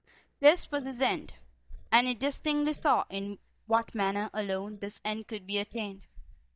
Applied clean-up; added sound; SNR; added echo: neural mask model DeepFilterNet 3.